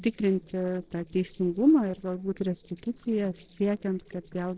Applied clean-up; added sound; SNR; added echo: neural separator model SepFormer DNS4.